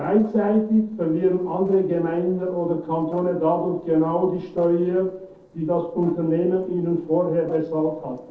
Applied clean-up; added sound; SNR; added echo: neural separator model SepFormer DNS4.